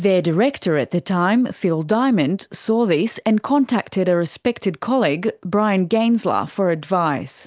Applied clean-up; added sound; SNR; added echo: none; none; none; none.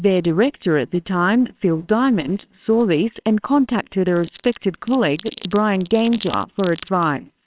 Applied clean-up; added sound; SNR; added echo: neural separator model SepFormer WHAMR!.